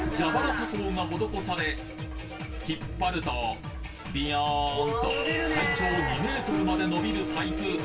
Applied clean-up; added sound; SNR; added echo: none; Guitar; 6 dB; reverberation time 0.2 s.